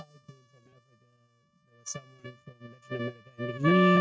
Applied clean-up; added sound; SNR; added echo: neural mask model RNNoise.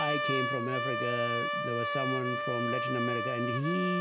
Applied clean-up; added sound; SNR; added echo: none; Trumpet; -1 dB; none.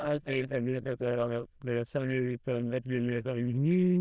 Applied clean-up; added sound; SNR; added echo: neural diffusion model UNIVERSE++.